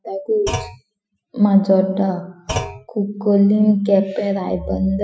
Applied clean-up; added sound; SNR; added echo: classical method Wiener filter.